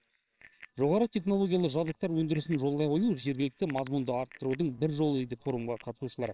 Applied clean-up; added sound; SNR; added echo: neural separator model SepFormer WHAMR!.